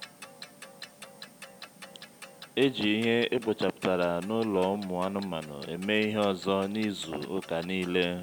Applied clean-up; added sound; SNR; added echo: none; Clock; 18 dB; none.